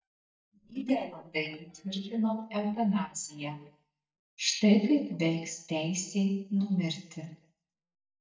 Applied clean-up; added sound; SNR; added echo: neural mask model DeepFilterNet 3.